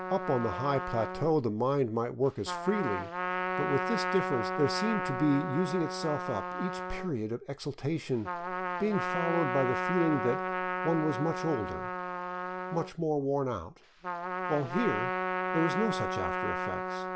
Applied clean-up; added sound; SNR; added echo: none; Trumpet; 3 dB; none.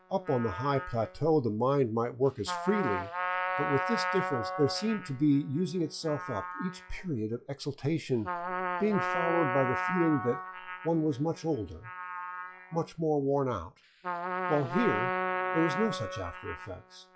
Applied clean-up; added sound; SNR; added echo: classical method log-MMSE.